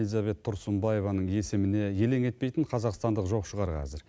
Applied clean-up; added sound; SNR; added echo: none; none; none; none.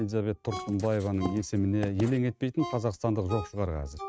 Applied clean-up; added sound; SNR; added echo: neural mask model RNNoise.